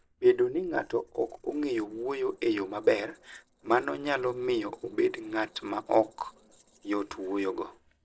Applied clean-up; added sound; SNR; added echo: neural separator model SepFormer DNS4.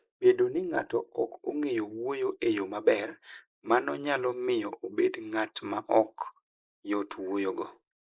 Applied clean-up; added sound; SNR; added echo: neural mask model Resemble Enhance denoiser.